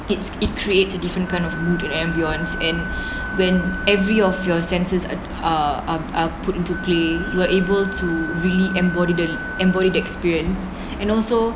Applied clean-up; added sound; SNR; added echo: none; Wind instrument, woodwind instrument; 12 dB; none.